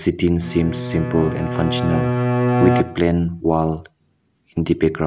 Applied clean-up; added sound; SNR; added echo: none; Bowed string instrument; 1 dB; none.